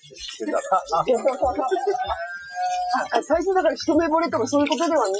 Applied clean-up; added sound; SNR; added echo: classical method Wiener filter.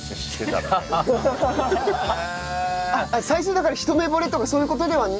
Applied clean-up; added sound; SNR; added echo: none; none; none; none.